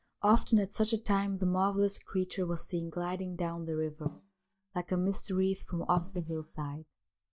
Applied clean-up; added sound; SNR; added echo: neural mask model DeepFilterNet 3.